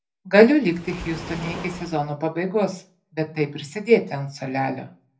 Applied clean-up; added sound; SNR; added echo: none; Waves, surf; 19 dB; reverberation time 0.3 s.